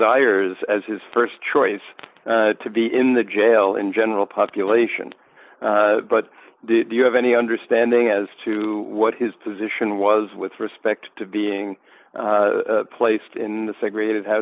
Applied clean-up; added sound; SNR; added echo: none; none; none; none.